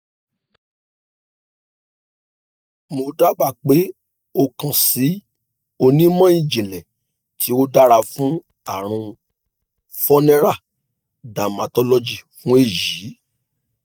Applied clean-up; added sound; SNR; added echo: neural mask model DeepFilterNet 3.